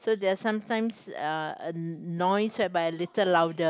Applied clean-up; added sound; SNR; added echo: none; none; none; none.